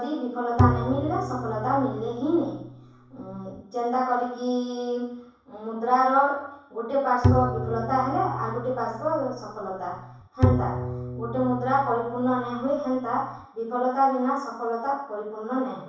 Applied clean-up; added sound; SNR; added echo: none; Bowed string instrument; 2 dB; reverberation time 0.7 s.